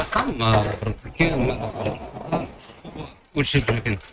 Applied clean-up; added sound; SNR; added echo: neural mask model RNNoise.